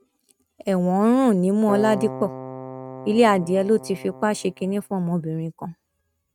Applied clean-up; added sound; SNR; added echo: neural mask model RNNoise.